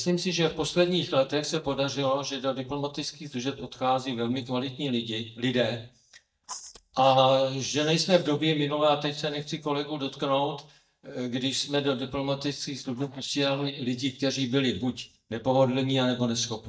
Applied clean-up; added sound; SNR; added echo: neural mask model DeepFilterNet 3.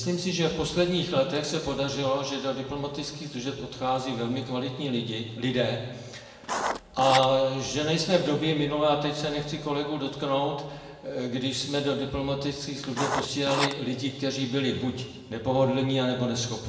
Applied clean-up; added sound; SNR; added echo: none; Writing; 4 dB; reverberation time 1.1 s.